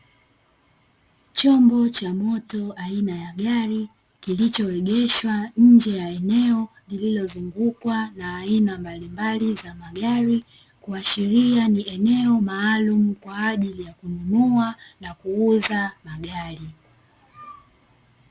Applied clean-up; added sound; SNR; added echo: none; none; none; none.